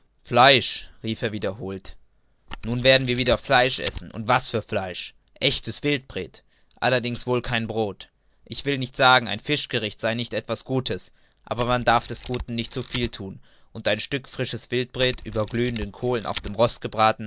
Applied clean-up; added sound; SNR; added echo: none; Camera; 13 dB; none.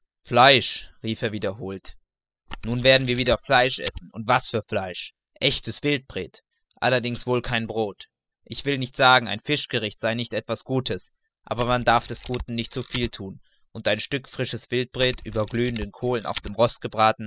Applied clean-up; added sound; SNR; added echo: classical method spectral subtraction.